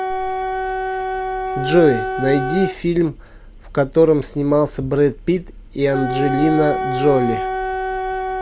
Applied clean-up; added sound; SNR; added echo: none; Wind instrument, woodwind instrument; 5 dB; none.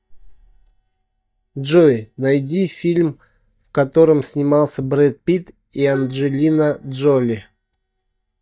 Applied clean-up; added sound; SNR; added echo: neural mask model DeepFilterNet 3.